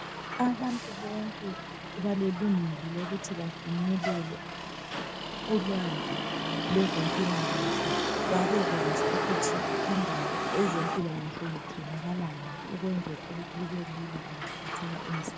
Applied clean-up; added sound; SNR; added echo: none; Motor vehicle (road); 0 dB; none.